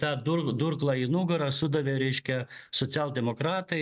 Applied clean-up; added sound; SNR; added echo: none; none; none; none.